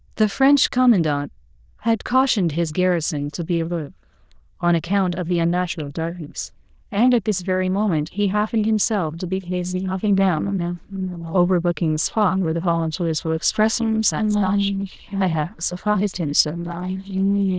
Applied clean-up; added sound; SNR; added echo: neural diffusion model UNIVERSE++.